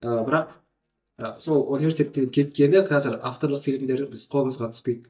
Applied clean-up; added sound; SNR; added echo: neural mask model DeepFilterNet 3.